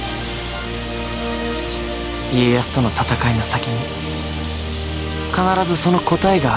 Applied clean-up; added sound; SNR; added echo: none; Traffic noise, roadway noise; 12 dB; none.